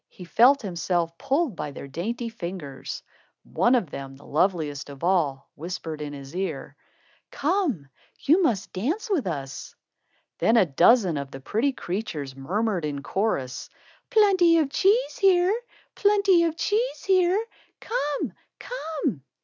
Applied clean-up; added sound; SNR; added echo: none; none; none; none.